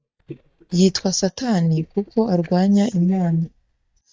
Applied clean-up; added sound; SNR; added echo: neural mask model DeepFilterNet 3.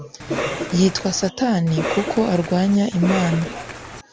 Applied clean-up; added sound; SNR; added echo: none; Cough; 7 dB; none.